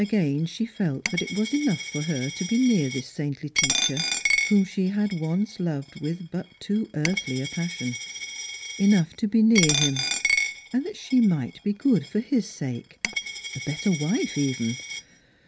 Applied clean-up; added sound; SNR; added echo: none; Coin (dropping); 5 dB; none.